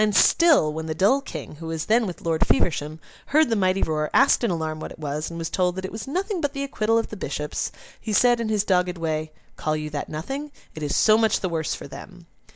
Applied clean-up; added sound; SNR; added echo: none; none; none; none.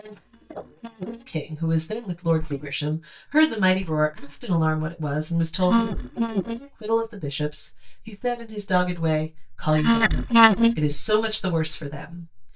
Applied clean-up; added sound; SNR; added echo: neural mask model DeepFilterNet 3.